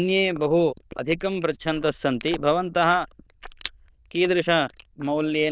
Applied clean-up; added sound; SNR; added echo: neural diffusion model UNIVERSE++.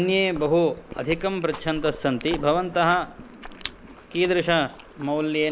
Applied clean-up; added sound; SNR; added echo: none; Chewing, mastication; 16 dB; none.